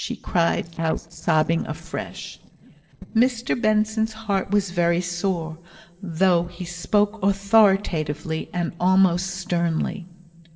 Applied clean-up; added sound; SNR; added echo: neural separator model SepFormer DNS4.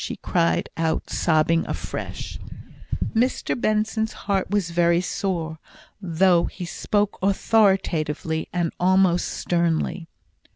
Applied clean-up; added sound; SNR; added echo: none; none; none; none.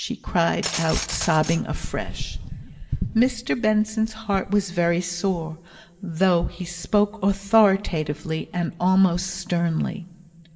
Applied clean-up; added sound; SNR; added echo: none; Glass; 10 dB; reverberation time 1.1 s.